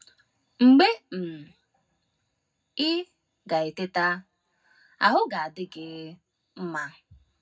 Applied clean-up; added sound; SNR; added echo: none; none; none; reverberation time 0.3 s.